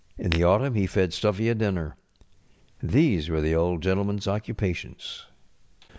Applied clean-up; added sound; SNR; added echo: none; Tap / Glass; 12 dB; none.